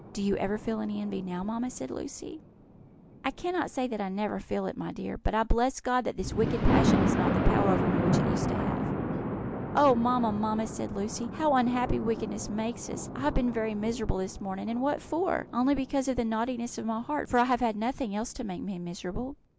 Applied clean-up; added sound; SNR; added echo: none; Thunder; 4 dB; none.